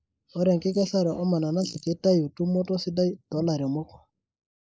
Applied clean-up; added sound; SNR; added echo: neural mask model Resemble Enhance denoiser.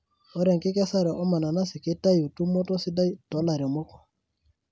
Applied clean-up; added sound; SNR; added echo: none; none; none; none.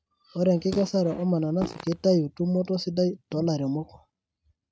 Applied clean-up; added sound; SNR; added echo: neural mask model RNNoise.